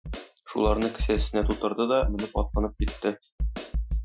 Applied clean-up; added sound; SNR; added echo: classical method Wiener filter.